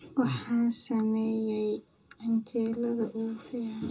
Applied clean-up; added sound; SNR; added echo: none; none; none; reverberation time 0.2 s.